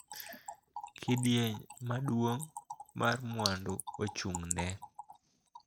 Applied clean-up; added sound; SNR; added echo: neural mask model RNNoise.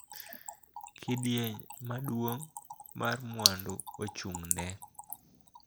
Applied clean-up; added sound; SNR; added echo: none; Trickle, dribble / Splash, splatter; 1 dB; none.